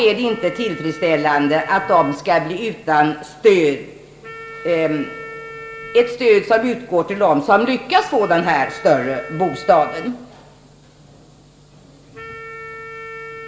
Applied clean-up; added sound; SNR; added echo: none; Wind instrument, woodwind instrument; 17 dB; reverberation time 2.0 s.